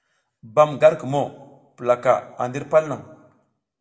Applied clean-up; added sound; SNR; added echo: none; none; none; reverberation time 0.8 s.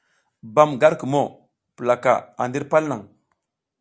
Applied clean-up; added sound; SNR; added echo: none; none; none; none.